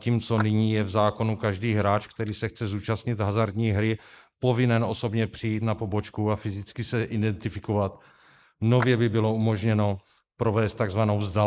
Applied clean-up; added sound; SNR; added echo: neural mask model Resemble Enhance denoiser.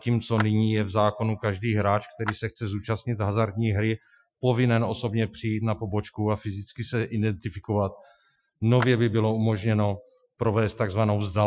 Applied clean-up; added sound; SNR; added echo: classical method Wiener filter.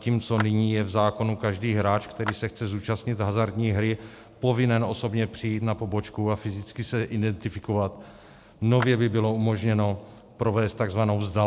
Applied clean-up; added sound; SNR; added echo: none; Clapping; 15 dB; none.